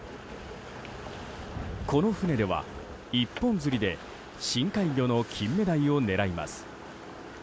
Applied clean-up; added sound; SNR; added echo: none; none; none; none.